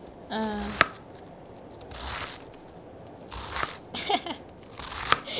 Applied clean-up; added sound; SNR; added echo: none; Domestic sounds, home sounds; -2 dB; none.